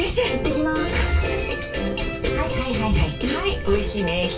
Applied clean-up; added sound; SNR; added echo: none; Thunder; 6 dB; reverberation time 0.2 s.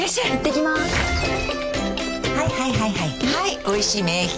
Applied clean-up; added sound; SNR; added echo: none; none; none; none.